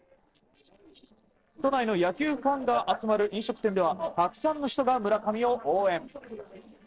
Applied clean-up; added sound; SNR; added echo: neural separator model SepFormer DNS4.